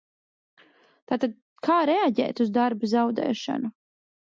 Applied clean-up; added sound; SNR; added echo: none; none; none; none.